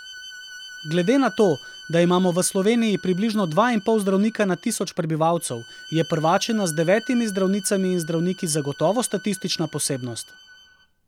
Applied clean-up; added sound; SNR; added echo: none; Bowed string instrument; 19 dB; none.